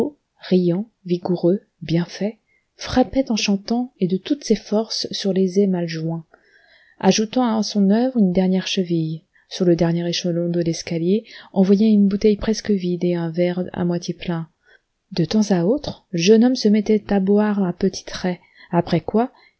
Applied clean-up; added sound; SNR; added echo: none; none; none; none.